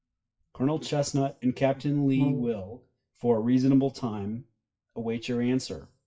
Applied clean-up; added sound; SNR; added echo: classical method WPE with log-MMSE.